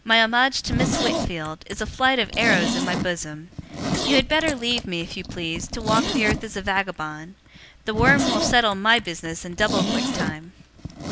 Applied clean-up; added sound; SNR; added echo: none; Zipper (clothing); 4 dB; none.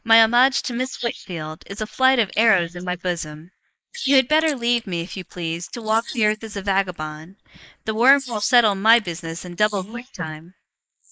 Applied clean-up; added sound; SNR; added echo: neural mask model Resemble Enhance denoiser.